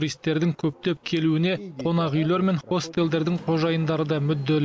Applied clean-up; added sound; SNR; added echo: none; none; none; none.